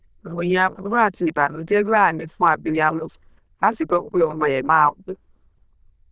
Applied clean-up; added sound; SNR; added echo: neural diffusion model UNIVERSE++.